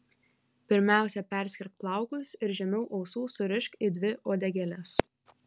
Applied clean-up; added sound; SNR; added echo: none; none; none; none.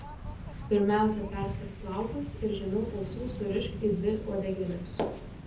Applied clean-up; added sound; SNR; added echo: none; Waves, surf; 8 dB; reverberation time 0.7 s.